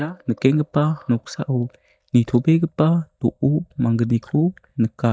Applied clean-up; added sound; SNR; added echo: neural mask model DeepFilterNet 3.